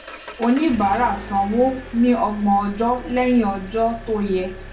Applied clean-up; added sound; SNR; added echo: none; Engine; 15 dB; reverberation time 0.3 s.